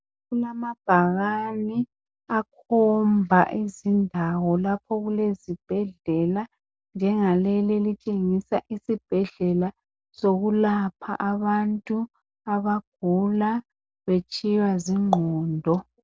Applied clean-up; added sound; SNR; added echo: none; none; none; none.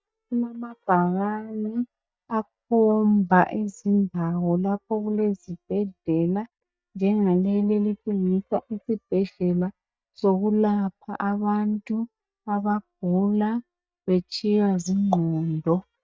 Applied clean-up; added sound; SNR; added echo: neural mask model DeepFilterNet 3.